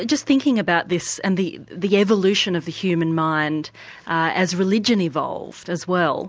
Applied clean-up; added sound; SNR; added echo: none; none; none; none.